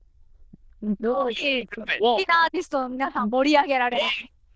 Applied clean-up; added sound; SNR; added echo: neural diffusion model UNIVERSE++.